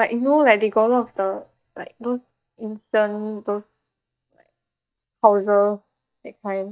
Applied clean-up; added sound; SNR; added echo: neural mask model DeepFilterNet 3.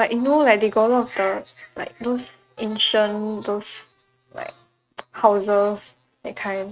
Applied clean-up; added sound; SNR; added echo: neural mask model RNNoise.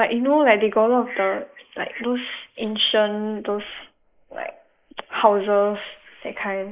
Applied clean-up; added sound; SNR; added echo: neural mask model Resemble Enhance denoiser.